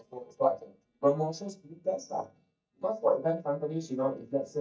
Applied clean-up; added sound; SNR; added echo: neural mask model DeepFilterNet 3.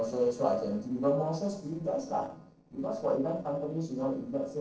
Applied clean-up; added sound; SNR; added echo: neural separator model SepFormer DNS4.